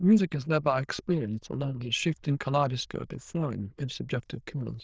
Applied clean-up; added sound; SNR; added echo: neural diffusion model UNIVERSE++.